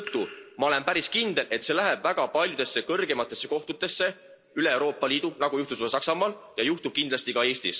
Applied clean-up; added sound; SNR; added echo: none; none; none; none.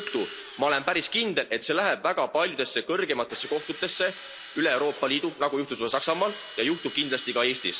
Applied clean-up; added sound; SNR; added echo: none; Drill; 16 dB; none.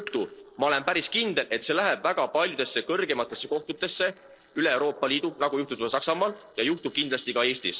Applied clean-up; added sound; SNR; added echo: neural separator model SepFormer DNS4.